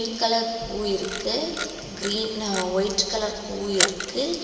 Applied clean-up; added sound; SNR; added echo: none; Camera; 6 dB; reverberation time 2.7 s.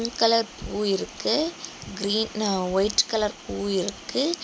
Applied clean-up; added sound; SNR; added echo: none; none; none; none.